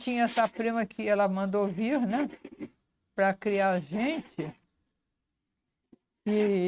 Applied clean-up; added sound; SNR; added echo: neural mask model RNNoise.